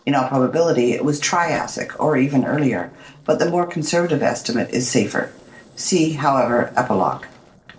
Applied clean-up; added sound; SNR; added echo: neural separator model SepFormer DNS4.